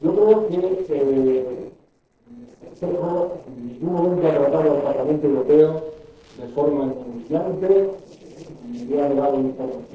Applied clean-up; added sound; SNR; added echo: neural separator model SepFormer DNS4.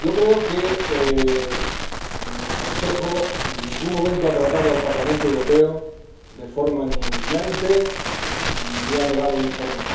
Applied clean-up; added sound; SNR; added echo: none; Crackle; 4 dB; reverberation time 0.6 s.